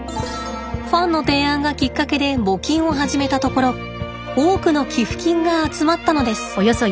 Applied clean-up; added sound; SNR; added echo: none; none; none; none.